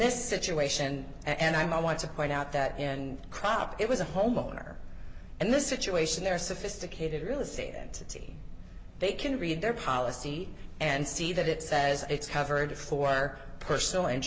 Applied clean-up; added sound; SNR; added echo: none; none; none; none.